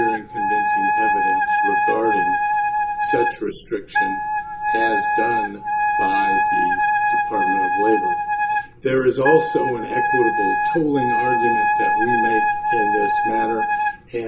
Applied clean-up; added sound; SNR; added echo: none; Wind instrument, woodwind instrument; -5 dB; reverberation time 0.2 s.